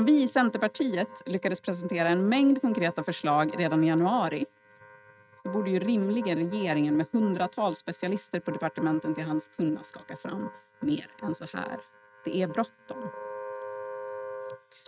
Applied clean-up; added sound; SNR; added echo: neural mask model RNNoise.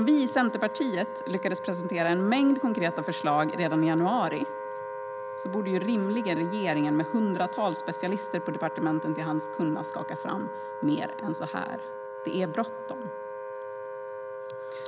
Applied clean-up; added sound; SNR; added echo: none; Wind instrument, woodwind instrument; 7 dB; none.